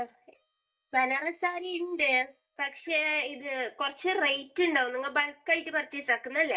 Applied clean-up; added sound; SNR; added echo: neural mask model DeepFilterNet 3.